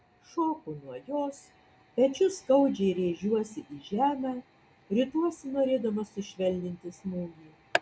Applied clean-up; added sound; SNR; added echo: none; none; none; none.